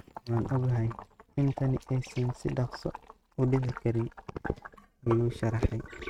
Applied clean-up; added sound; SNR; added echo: neural mask model RNNoise.